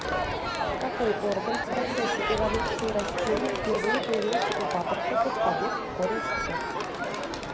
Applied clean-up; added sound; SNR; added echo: none; Crowd; -3 dB; none.